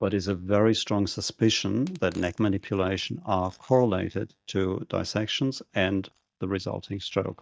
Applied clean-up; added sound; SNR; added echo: neural mask model DeepFilterNet 3.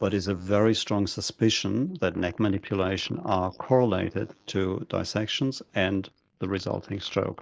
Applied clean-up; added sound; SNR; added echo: neural mask model Resemble Enhance denoiser.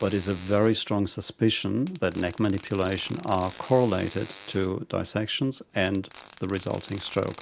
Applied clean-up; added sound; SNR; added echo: none; Fart; 20 dB; none.